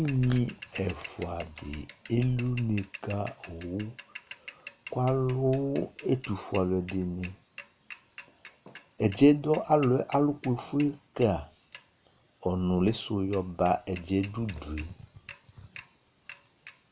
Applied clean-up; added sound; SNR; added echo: none; Mechanisms / Bicycle; 19 dB; none.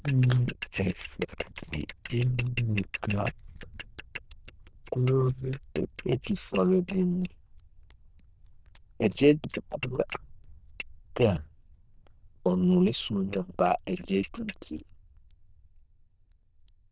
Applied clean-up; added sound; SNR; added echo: neural diffusion model UNIVERSE++.